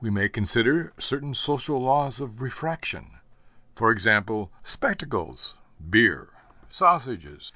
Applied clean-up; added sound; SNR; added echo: none; none; none; none.